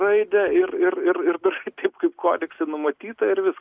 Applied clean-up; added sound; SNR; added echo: none; none; none; none.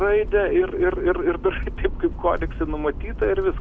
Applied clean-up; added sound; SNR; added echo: none; Accelerating, revving, vroom; 7 dB; none.